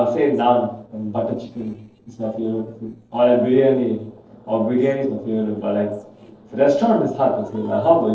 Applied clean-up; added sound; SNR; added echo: neural separator model SepFormer DNS4.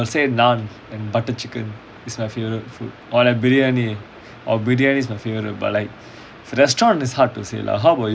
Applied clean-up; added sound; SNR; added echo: none; none; none; none.